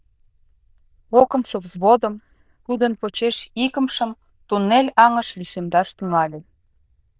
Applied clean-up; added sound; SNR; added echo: neural diffusion model UNIVERSE++.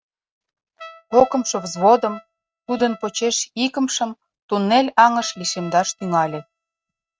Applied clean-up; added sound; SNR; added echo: neural mask model RNNoise.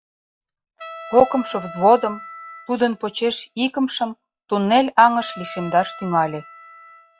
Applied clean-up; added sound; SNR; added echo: classical method log-MMSE.